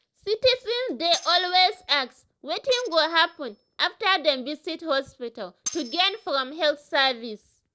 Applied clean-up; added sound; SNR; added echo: neural separator model SepFormer DNS4.